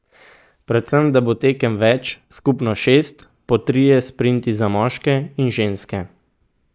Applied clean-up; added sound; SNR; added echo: neural mask model DeepFilterNet 3.